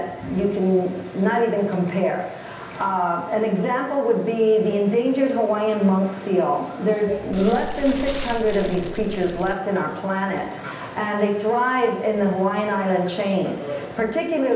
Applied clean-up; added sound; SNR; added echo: none; Fire; 9 dB; reverberation time 0.9 s.